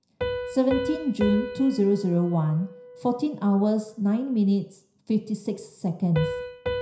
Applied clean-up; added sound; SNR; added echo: none; Piano; 9 dB; reverberation time 0.5 s.